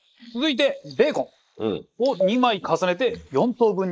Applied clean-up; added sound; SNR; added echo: neural mask model Resemble Enhance denoiser.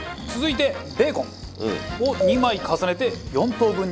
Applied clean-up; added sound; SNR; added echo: none; Breathing; 15 dB; none.